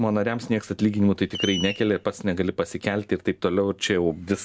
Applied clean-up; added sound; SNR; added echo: none; Screech; 15 dB; none.